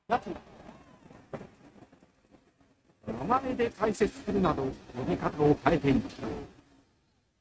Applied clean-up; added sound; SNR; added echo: neural mask model RNNoise.